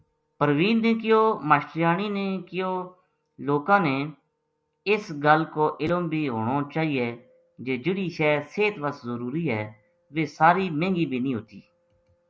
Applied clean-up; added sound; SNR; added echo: none; none; none; none.